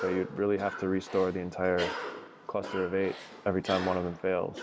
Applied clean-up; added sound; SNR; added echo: none; Cough; 10 dB; none.